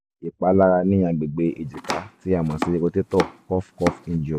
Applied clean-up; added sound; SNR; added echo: none; Domestic sounds, home sounds; 10 dB; none.